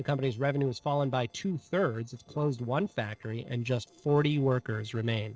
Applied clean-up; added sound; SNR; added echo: neural separator model SepFormer DNS4.